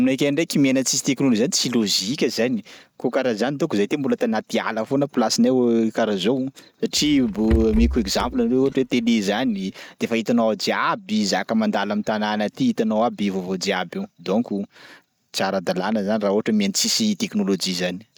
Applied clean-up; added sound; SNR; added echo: neural mask model RNNoise.